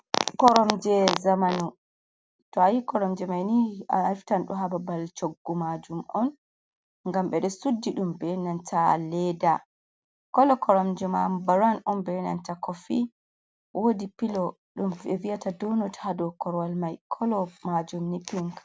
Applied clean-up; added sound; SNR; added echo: none; none; none; none.